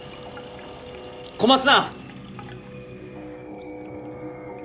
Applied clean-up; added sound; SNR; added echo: none; Sink (filling or washing); 19 dB; none.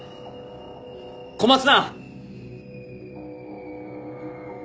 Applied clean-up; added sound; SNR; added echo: none; none; none; none.